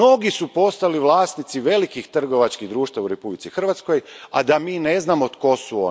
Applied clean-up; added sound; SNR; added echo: none; none; none; none.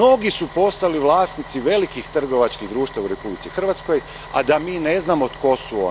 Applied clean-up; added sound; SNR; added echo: none; Bus; 17 dB; none.